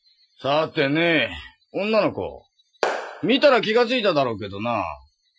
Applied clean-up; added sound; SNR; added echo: classical method Wiener filter.